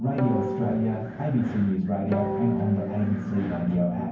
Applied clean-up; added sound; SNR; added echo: none; Guitar; 9 dB; reverberation time 0.9 s.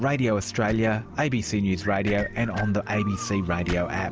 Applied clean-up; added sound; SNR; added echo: none; none; none; none.